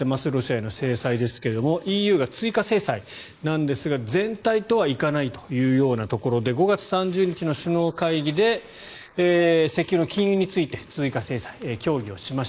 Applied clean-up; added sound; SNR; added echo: neural mask model Resemble Enhance denoiser.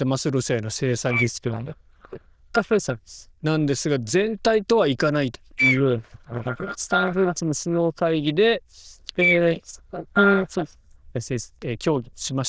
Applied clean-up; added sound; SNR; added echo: neural diffusion model UNIVERSE++.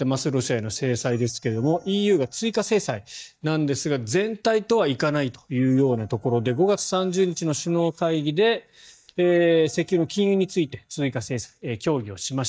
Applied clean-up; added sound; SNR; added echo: neural mask model DeepFilterNet 3.